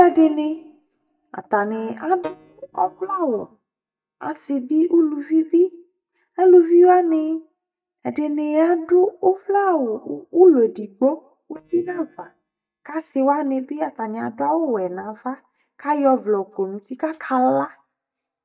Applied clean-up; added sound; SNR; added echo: neural mask model DeepFilterNet 3.